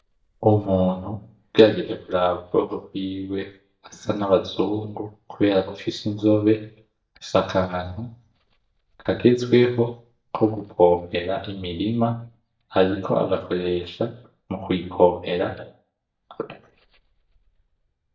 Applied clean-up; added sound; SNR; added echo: neural mask model DeepFilterNet 3.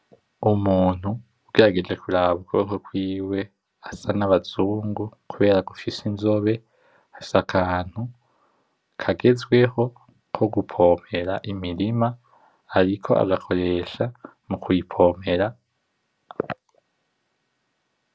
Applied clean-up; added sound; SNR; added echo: none; none; none; none.